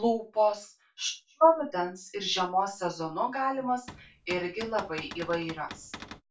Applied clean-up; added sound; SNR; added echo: none; Cupboard open or close / Door; 15 dB; reverberation time 0.3 s.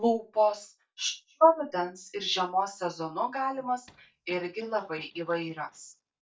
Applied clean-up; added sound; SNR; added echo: neural mask model DeepFilterNet 3.